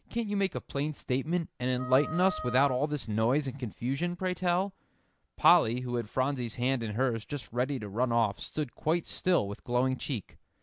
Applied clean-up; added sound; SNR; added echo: none; Wind instrument, woodwind instrument; 11 dB; none.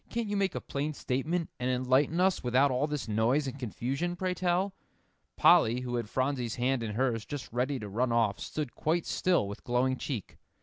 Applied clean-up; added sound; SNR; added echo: none; none; none; none.